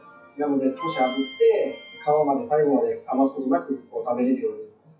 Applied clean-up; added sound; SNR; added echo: classical method WPE with log-MMSE.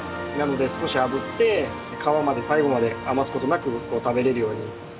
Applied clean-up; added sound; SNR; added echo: none; none; none; none.